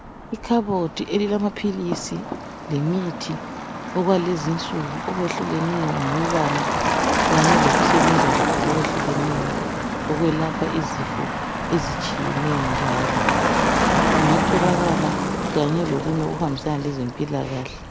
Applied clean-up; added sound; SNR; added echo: none; Motor vehicle (road); -2 dB; none.